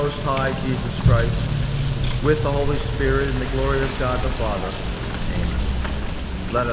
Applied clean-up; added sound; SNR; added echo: none; Motor vehicle (road) / Rain; -3 dB; reverberation time 1.6 s.